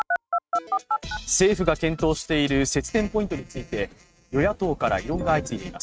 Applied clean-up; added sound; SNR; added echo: neural mask model RNNoise.